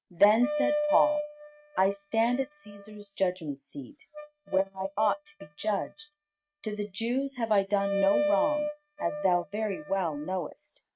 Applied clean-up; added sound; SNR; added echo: neural mask model RNNoise.